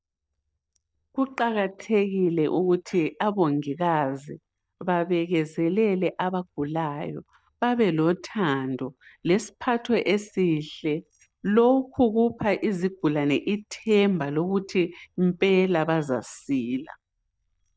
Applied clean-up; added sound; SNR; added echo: neural mask model DeepFilterNet 3.